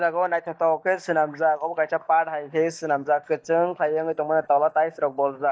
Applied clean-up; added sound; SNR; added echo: neural mask model DeepFilterNet 3.